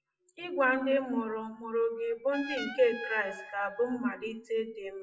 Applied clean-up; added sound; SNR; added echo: classical method WPE with log-MMSE.